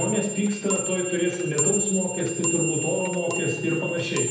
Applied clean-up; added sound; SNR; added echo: none; Clock; 3 dB; reverberation time 0.8 s.